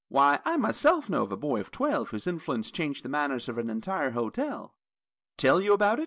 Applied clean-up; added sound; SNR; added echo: none; none; none; none.